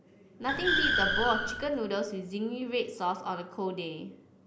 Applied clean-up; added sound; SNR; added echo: none; Car; -2 dB; none.